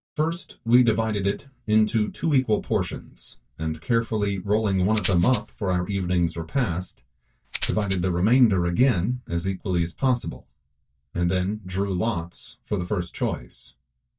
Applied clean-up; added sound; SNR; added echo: neural mask model DeepFilterNet 3.